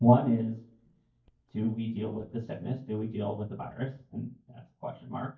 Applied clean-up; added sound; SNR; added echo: neural mask model DeepFilterNet 3.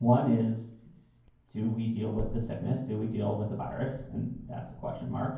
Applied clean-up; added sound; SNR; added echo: none; Wind; 14 dB; reverberation time 0.9 s.